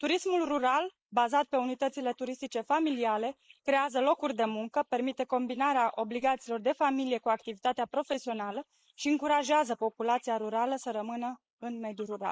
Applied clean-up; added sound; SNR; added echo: neural mask model Resemble Enhance denoiser.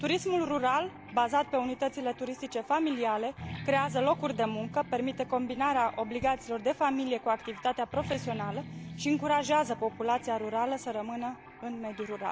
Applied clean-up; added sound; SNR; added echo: none; Guitar; 14 dB; none.